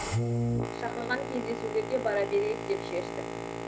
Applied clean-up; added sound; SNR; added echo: none; Boat, Water vehicle; 0 dB; none.